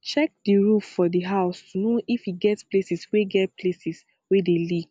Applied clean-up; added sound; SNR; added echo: none; none; none; none.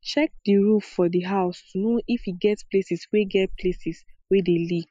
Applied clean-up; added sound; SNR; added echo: classical method spectral subtraction.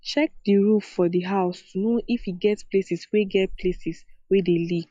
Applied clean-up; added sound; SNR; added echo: classical method log-MMSE.